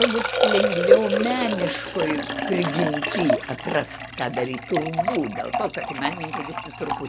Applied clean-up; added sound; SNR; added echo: none; Liquid; -2 dB; reverberation time 0.6 s.